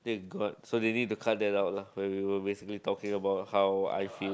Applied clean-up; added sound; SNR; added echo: none; none; none; none.